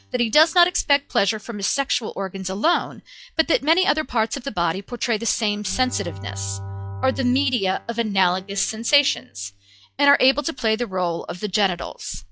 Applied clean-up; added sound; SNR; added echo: classical method log-MMSE.